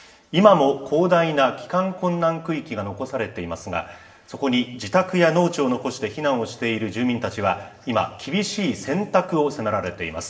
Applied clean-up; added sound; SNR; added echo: none; none; none; reverberation time 2.6 s.